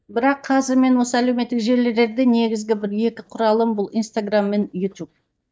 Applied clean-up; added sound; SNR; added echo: neural mask model DeepFilterNet 3.